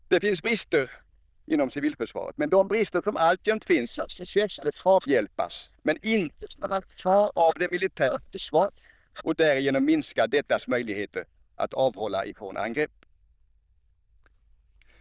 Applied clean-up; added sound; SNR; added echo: neural diffusion model UNIVERSE++.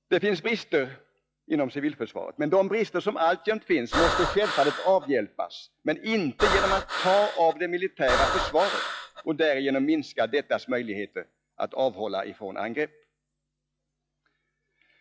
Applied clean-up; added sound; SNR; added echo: classical method log-MMSE.